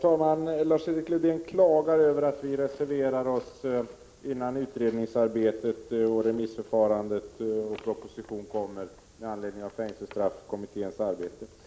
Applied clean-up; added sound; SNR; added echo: none; none; none; none.